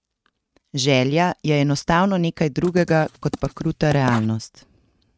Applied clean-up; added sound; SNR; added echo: neural mask model RNNoise.